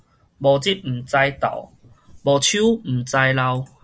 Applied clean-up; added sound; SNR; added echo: none; none; none; none.